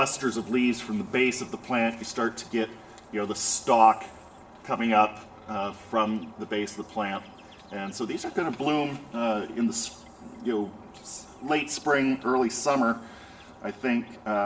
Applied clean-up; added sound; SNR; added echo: none; none; none; reverberation time 1.5 s.